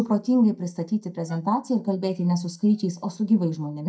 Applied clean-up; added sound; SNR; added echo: neural mask model DeepFilterNet 3.